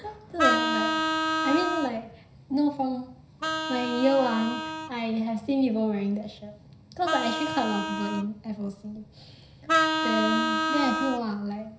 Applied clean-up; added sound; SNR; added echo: none; Vehicle horn, car horn, honking; 1 dB; reverberation time 0.5 s.